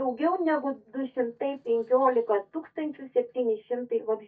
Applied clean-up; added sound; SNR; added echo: neural mask model DeepFilterNet 3.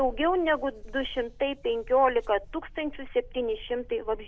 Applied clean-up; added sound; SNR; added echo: none; none; none; none.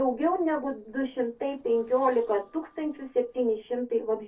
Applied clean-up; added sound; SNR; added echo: neural separator model SepFormer DNS4.